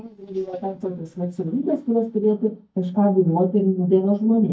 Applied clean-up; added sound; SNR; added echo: neural mask model DeepFilterNet 3.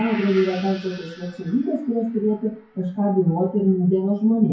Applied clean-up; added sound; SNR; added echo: classical method WPE with log-MMSE.